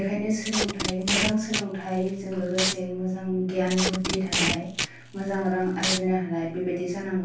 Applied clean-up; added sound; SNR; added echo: none; Packing tape, duct tape; 3 dB; reverberation time 0.3 s.